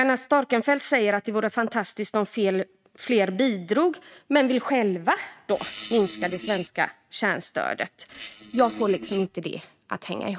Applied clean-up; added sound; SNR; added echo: neural mask model RNNoise.